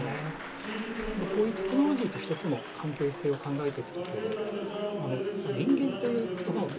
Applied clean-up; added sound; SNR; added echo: none; Applause; 3 dB; reverberation time 0.2 s.